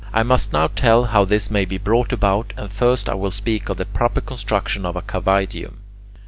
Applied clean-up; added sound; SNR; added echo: none; none; none; none.